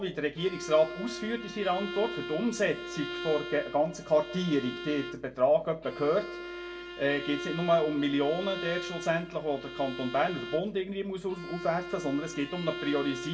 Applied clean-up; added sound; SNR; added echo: none; Bowed string instrument; 10 dB; reverberation time 0.2 s.